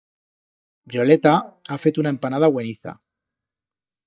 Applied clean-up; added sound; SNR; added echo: neural mask model DeepFilterNet 3.